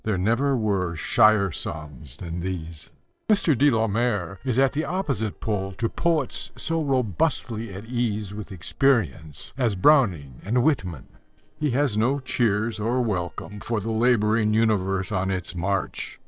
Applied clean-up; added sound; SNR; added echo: neural separator model SepFormer DNS4.